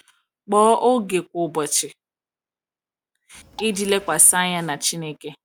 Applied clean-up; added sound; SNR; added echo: none; Drip / Water; 20 dB; none.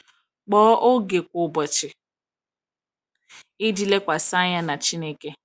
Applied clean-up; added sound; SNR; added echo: none; none; none; none.